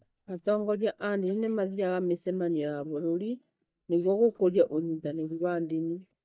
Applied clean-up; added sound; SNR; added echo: neural mask model DeepFilterNet 3.